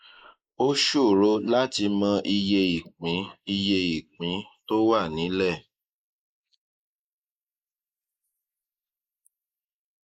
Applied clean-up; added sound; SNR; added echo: neural mask model Resemble Enhance denoiser.